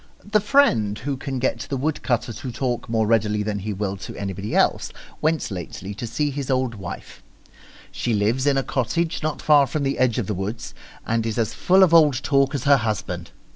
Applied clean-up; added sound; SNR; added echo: none; none; none; none.